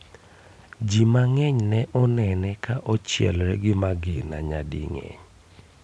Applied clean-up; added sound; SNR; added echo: none; none; none; none.